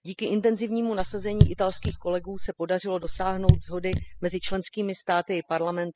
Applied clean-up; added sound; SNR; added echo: classical method spectral subtraction.